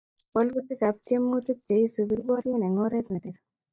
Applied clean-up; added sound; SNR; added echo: neural mask model DeepFilterNet 3.